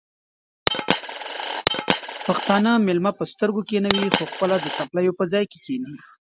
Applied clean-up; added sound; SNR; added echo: none; Coin (dropping); 2 dB; none.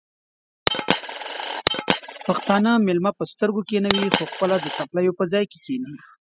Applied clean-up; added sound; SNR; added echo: classical method spectral subtraction.